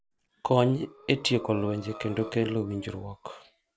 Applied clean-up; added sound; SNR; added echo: none; Breathing; 19 dB; none.